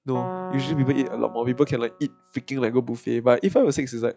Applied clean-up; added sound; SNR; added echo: classical method log-MMSE.